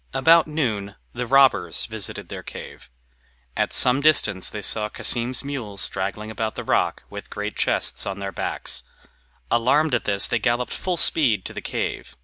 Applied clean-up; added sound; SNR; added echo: none; none; none; none.